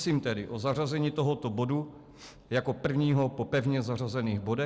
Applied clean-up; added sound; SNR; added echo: none; none; none; none.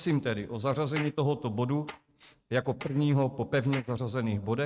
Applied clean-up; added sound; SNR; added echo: neural mask model RNNoise.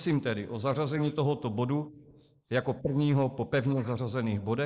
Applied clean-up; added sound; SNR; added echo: neural mask model Resemble Enhance denoiser.